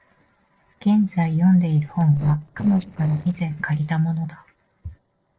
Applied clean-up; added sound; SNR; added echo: neural separator model SepFormer DNS4.